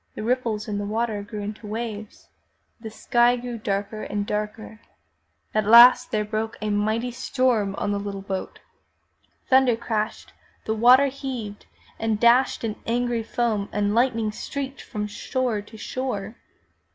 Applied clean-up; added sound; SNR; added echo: none; none; none; none.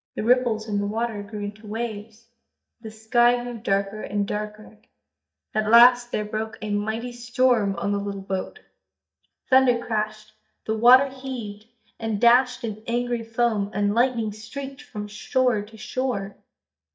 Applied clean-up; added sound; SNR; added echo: neural mask model DeepFilterNet 3.